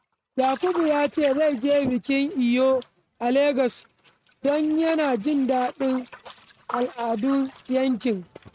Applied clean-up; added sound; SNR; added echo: neural mask model RNNoise.